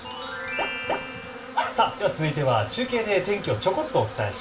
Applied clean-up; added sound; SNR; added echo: none; Insect; 12 dB; reverberation time 0.2 s.